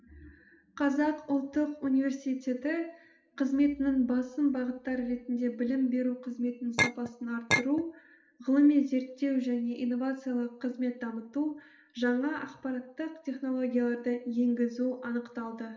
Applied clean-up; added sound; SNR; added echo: none; Chink, clink; 1 dB; reverberation time 0.6 s.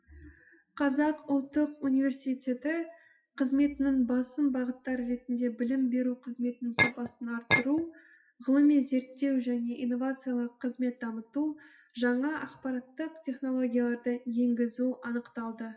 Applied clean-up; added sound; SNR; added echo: classical method WPE with log-MMSE.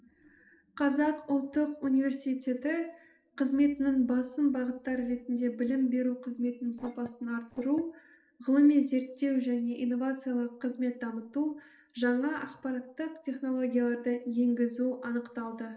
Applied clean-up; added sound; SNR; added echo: neural separator model SepFormer DNS4.